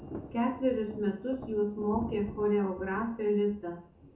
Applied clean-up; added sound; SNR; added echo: none; Thunder / Rain; 14 dB; reverberation time 0.7 s.